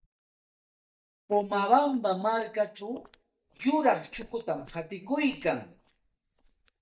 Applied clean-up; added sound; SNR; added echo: neural mask model DeepFilterNet 3.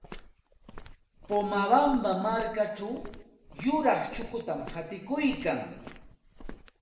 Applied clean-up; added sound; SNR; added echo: none; Walk, footsteps; 16 dB; reverberation time 0.8 s.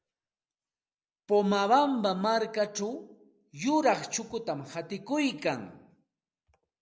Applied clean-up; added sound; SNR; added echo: none; none; none; none.